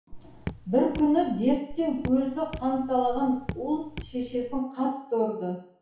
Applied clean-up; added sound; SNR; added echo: none; Raindrop / Drip; 12 dB; reverberation time 0.6 s.